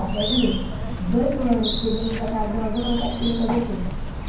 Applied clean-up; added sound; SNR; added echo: none; Bird; 3 dB; reverberation time 0.9 s.